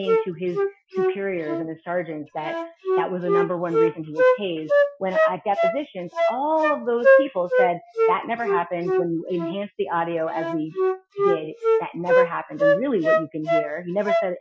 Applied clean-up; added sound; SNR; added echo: classical method Wiener filter.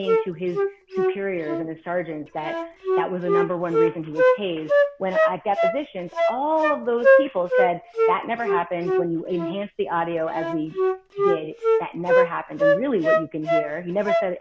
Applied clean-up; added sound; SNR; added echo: none; Wind instrument, woodwind instrument; -4 dB; none.